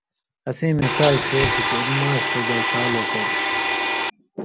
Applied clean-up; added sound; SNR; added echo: none; Domestic sounds, home sounds; -3 dB; none.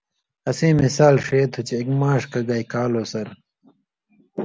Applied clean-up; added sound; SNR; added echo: none; none; none; none.